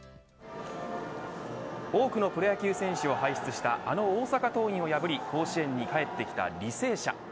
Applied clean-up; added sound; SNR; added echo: none; none; none; none.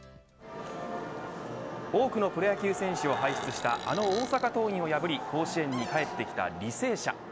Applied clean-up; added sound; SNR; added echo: none; Cupboard open or close + Burping, eructation; 14 dB; none.